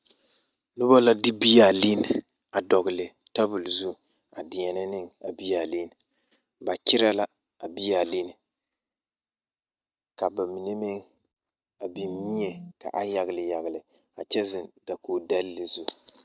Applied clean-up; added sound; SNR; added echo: neural mask model RNNoise.